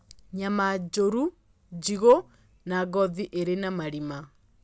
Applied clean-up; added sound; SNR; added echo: none; none; none; none.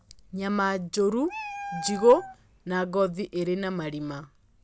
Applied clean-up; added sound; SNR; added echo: none; Meow; 14 dB; none.